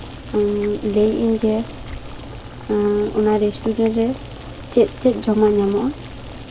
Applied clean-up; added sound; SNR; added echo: none; Boiling; 13 dB; none.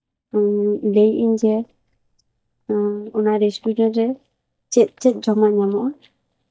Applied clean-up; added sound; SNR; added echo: neural mask model DeepFilterNet 3.